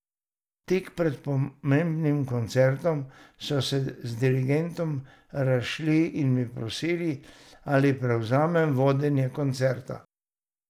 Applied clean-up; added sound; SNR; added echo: none; none; none; none.